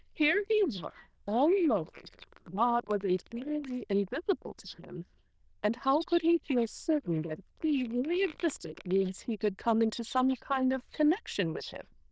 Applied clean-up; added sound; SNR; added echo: neural diffusion model UNIVERSE++.